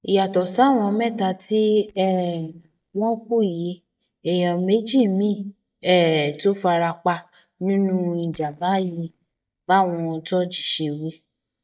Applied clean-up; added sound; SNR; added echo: neural mask model DeepFilterNet 3.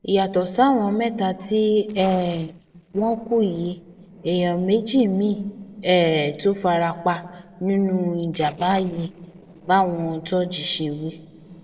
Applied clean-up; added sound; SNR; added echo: neural separator model SepFormer DNS4.